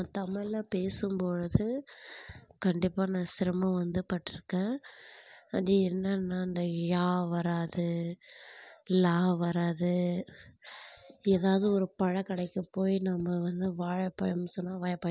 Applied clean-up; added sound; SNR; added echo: none; none; none; none.